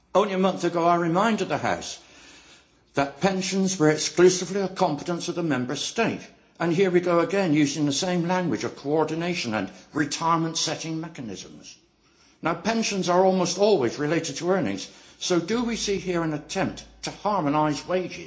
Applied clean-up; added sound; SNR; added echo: none; none; none; reverberation time 0.4 s.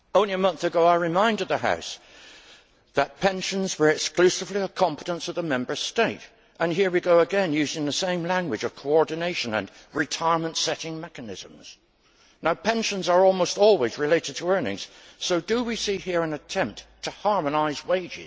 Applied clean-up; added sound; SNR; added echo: none; none; none; none.